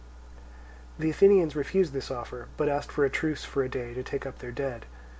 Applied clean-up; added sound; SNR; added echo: none; none; none; none.